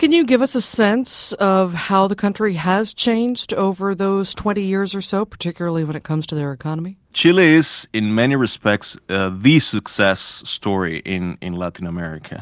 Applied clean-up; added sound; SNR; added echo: none; none; none; none.